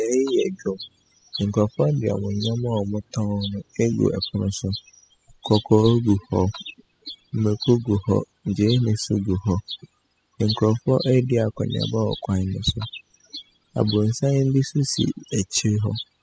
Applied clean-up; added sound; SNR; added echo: classical method spectral subtraction.